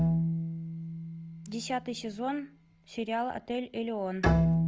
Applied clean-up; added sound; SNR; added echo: none; Bowed string instrument; -5 dB; none.